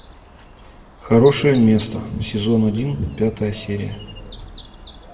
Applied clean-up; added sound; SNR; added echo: none; Bird vocalization, bird call, bird song; 12 dB; reverberation time 1.4 s.